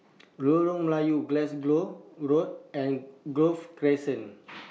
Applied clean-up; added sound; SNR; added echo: none; none; none; none.